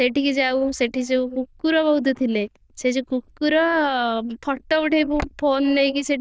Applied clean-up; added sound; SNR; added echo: neural diffusion model UNIVERSE++.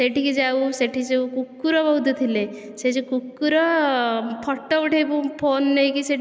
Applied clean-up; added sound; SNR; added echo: none; none; none; none.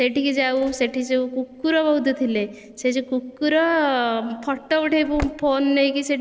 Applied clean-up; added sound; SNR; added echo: neural separator model SepFormer DNS4.